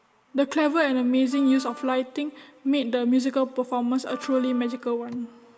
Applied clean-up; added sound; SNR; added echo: none; Wind instrument, woodwind instrument; 20 dB; reverberation time 1.2 s.